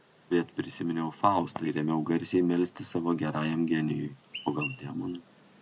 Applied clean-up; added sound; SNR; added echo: neural mask model Resemble Enhance denoiser.